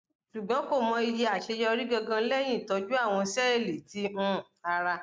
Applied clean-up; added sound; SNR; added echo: neural mask model Resemble Enhance denoiser.